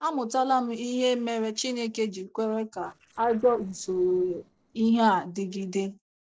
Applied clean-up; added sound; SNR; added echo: neural separator model SepFormer DNS4.